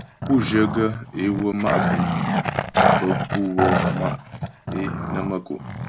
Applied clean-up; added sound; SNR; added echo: none; Growling; -1 dB; none.